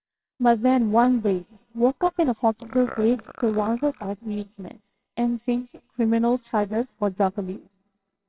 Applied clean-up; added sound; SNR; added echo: neural separator model SepFormer WHAMR!.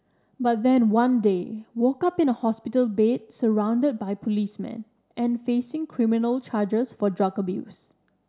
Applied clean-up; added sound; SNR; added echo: none; none; none; none.